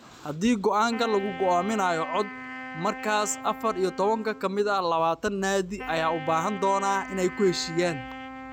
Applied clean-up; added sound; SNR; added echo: none; Wind instrument, woodwind instrument; 13 dB; none.